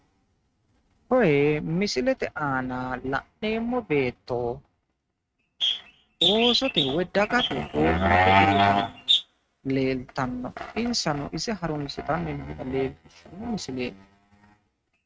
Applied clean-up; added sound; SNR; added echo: neural mask model RNNoise.